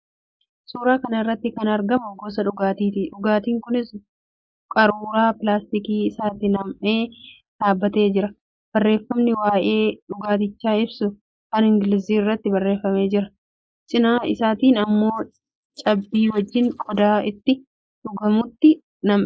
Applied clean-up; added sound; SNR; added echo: neural mask model Resemble Enhance denoiser.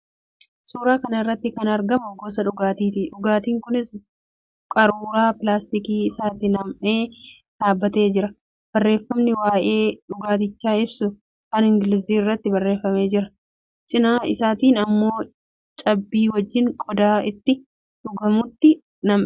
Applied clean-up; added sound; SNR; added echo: none; none; none; none.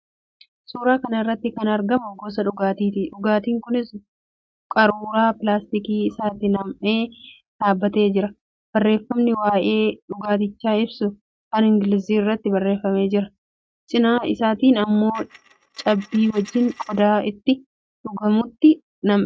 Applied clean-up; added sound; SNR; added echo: neural mask model RNNoise.